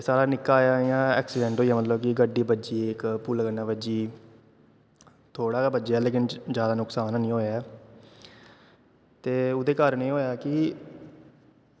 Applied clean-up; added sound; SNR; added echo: none; none; none; none.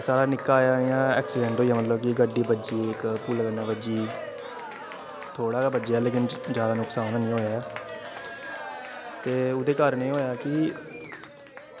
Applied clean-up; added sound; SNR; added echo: none; Cheering; 11 dB; none.